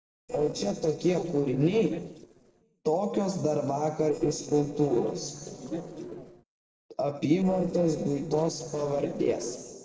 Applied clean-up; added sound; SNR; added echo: neural separator model SepFormer DNS4.